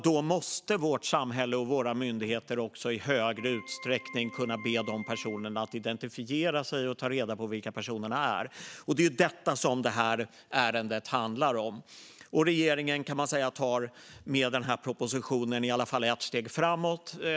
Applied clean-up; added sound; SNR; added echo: none; Keyboard (musical); 16 dB; none.